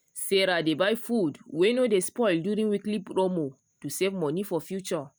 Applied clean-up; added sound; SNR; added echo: none; none; none; none.